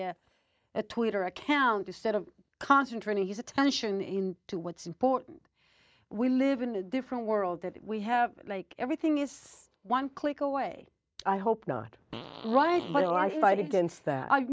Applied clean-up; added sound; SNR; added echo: neural mask model DeepFilterNet 3.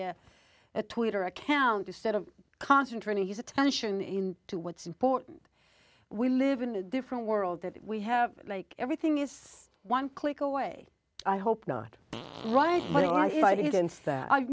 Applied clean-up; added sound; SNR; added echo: none; Fart; 12 dB; none.